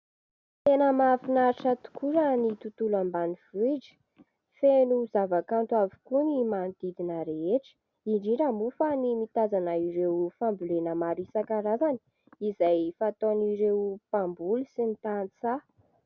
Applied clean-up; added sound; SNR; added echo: none; none; none; none.